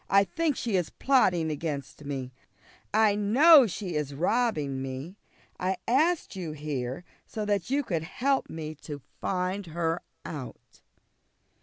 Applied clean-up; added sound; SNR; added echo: none; none; none; none.